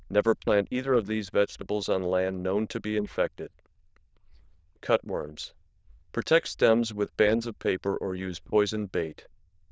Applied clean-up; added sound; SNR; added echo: neural diffusion model UNIVERSE++.